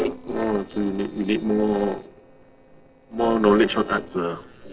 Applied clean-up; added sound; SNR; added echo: neural separator model SepFormer DNS4.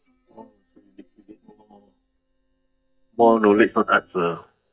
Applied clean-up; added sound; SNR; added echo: neural mask model DeepFilterNet 3.